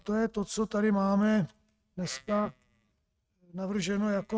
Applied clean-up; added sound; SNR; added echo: neural mask model RNNoise.